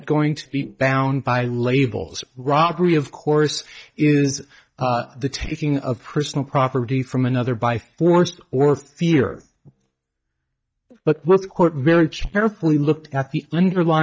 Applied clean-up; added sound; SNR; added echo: neural mask model DeepFilterNet 3.